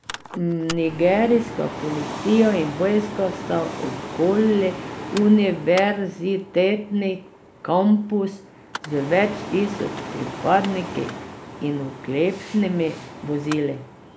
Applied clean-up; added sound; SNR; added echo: none; Mechanical fan; 12 dB; none.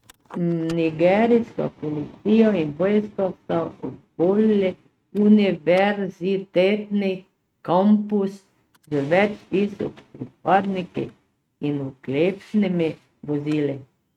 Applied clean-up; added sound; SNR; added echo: neural mask model RNNoise.